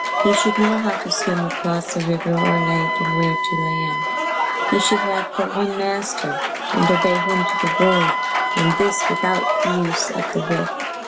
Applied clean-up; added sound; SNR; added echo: none; Wind instrument, woodwind instrument + Applause / Crowd; 0 dB; none.